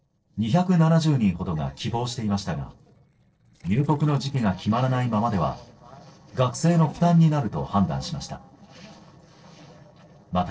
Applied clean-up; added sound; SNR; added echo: neural separator model SepFormer DNS4.